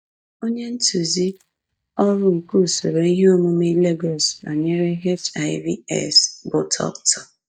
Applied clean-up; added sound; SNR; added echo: neural mask model DeepFilterNet 3.